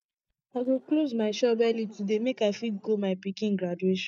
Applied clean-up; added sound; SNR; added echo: neural mask model DeepFilterNet 3.